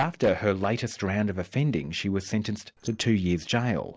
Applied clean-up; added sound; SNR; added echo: neural separator model SepFormer DNS4.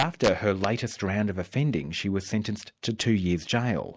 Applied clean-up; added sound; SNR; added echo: none; none; none; none.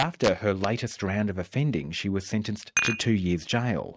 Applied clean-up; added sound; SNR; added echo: neural mask model RNNoise.